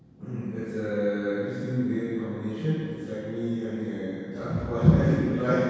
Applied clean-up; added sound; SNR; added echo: none; none; none; reverberation time 2.0 s.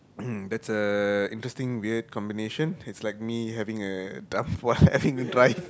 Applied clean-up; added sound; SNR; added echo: none; none; none; none.